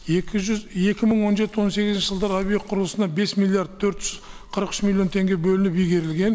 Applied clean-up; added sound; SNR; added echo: none; Dog; 17 dB; none.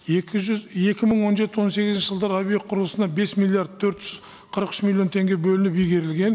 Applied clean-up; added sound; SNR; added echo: none; none; none; none.